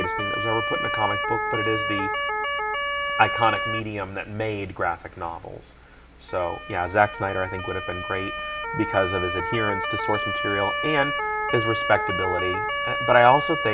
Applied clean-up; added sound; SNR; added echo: none; Motor vehicle (road) / Siren; 2 dB; none.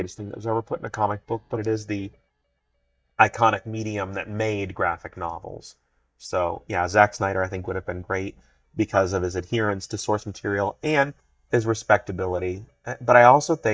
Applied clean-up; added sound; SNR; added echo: neural mask model DeepFilterNet 3.